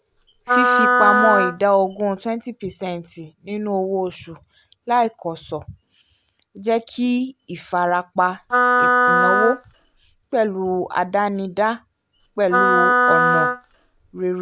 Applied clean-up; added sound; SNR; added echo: none; Wind instrument, woodwind instrument; -4 dB; none.